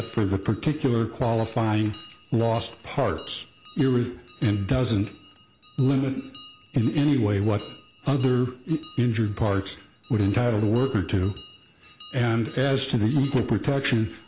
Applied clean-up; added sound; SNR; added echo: none; Bell; 18 dB; none.